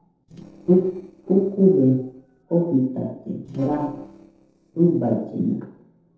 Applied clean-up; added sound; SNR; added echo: neural separator model SepFormer DNS4.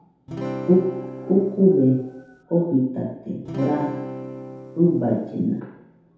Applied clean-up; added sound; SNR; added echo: none; Acoustic guitar / Strum; 11 dB; reverberation time 0.8 s.